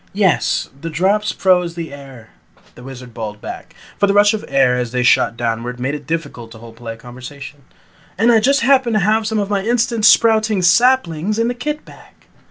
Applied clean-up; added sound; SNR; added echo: none; none; none; none.